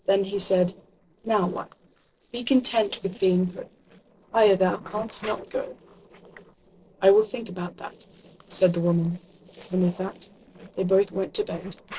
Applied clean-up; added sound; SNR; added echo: neural separator model SepFormer DNS4.